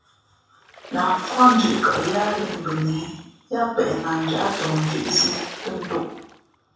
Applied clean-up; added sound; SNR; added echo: none; Water / Splash, splatter; 11 dB; reverberation time 0.7 s.